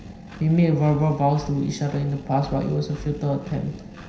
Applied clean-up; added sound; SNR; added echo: none; Engine; 16 dB; reverberation time 0.5 s.